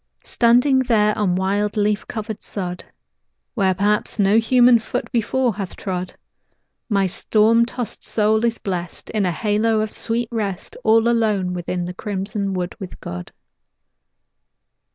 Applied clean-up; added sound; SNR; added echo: none; none; none; none.